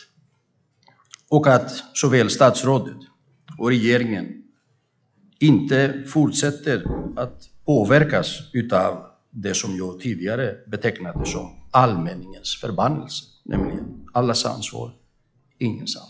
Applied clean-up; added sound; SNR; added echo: classical method log-MMSE.